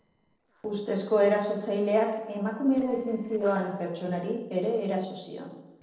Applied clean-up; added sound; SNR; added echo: neural separator model SepFormer DNS4.